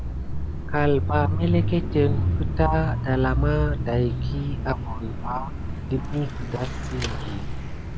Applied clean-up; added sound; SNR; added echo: none; Mechanisms / Bicycle; -1 dB; none.